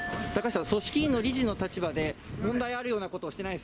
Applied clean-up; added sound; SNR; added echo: none; Glass; 17 dB; none.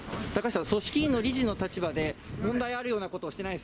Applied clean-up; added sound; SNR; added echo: none; none; none; none.